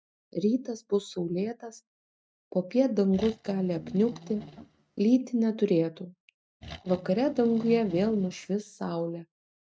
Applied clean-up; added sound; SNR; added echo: neural mask model RNNoise.